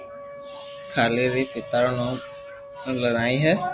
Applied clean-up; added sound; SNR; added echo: none; Wind instrument, woodwind instrument; 15 dB; none.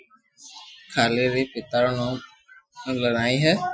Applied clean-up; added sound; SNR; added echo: classical method Wiener filter.